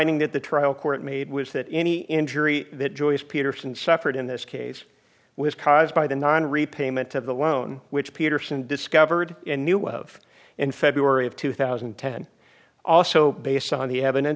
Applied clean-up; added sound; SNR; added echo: none; none; none; none.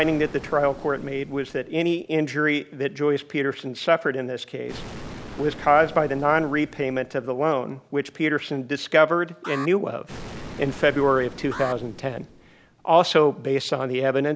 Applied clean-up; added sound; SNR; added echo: none; Explosion + Alarm; 17 dB; none.